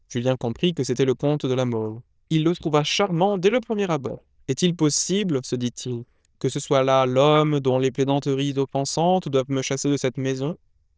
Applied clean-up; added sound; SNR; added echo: neural diffusion model UNIVERSE++.